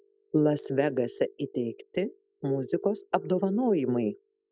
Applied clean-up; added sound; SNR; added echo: neural mask model DeepFilterNet 3.